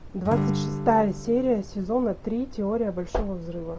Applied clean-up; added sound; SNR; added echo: none; Acoustic guitar / Strum; 4 dB; none.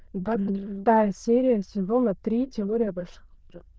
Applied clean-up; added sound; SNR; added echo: neural diffusion model UNIVERSE++.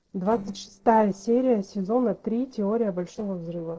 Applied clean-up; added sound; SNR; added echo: neural separator model SepFormer DNS4.